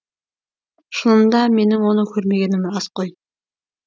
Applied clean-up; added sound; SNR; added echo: none; none; none; none.